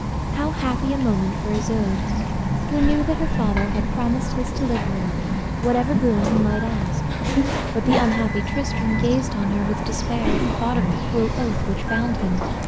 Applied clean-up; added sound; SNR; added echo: none; Bird vocalization, bird call, bird song; -2 dB; none.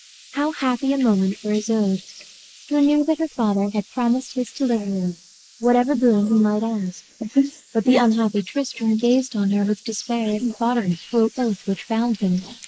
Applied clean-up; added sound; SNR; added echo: neural mask model Resemble Enhance denoiser.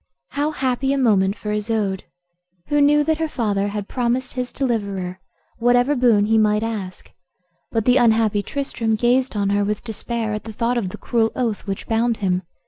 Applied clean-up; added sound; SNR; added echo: none; none; none; none.